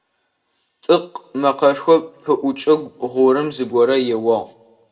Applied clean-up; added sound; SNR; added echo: none; none; none; reverberation time 0.4 s.